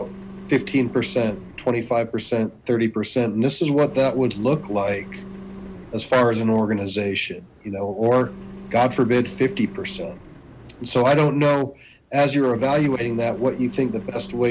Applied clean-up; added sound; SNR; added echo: none; Engine; 17 dB; none.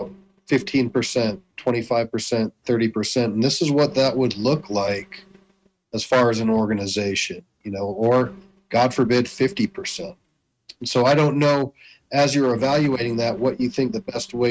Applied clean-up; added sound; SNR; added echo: neural mask model RNNoise.